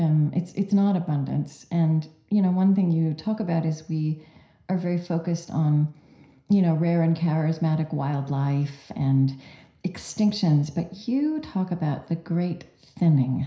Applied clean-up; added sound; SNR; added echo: none; none; none; reverberation time 0.5 s.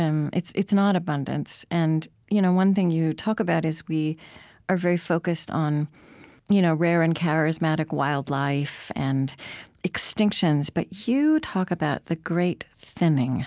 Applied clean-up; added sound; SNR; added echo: none; none; none; none.